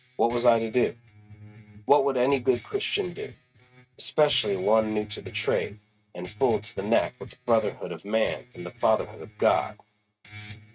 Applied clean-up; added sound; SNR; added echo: neural mask model RNNoise.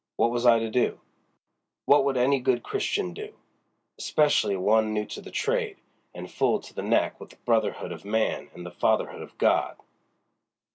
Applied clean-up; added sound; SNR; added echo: none; none; none; none.